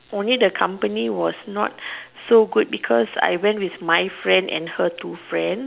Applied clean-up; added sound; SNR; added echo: none; none; none; none.